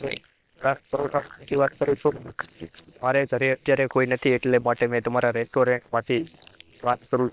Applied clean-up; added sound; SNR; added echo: neural separator model SepFormer WHAM!.